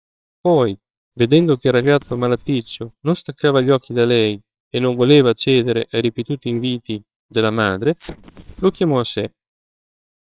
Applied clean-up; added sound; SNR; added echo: neural separator model SepFormer WHAMR!.